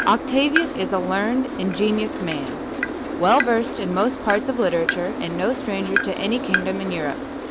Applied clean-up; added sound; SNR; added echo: none; Boat, Water vehicle + Tap; 4 dB; none.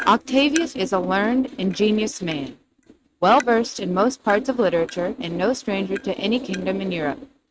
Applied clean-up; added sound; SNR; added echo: neural mask model RNNoise.